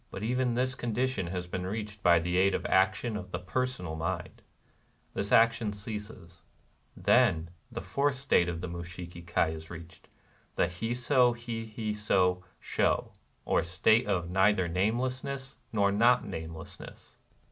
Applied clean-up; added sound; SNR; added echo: none; none; none; none.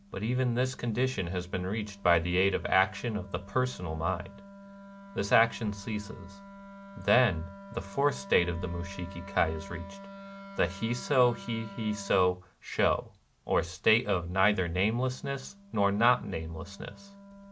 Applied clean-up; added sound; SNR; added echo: none; Wind instrument, woodwind instrument; 18 dB; none.